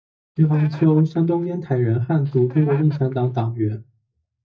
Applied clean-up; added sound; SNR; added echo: neural mask model DeepFilterNet 3.